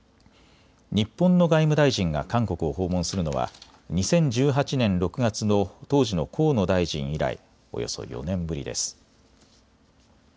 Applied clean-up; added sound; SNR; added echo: none; none; none; none.